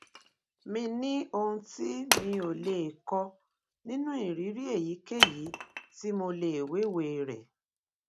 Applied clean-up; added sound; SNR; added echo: none; Wood; 3 dB; none.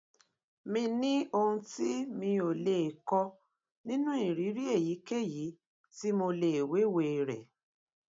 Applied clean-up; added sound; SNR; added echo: none; none; none; none.